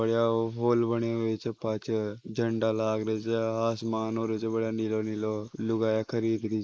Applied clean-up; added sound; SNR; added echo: neural mask model Resemble Enhance denoiser.